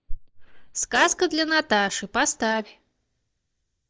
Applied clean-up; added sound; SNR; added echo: neural mask model DeepFilterNet 3.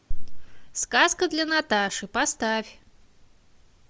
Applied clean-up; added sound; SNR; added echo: none; none; none; none.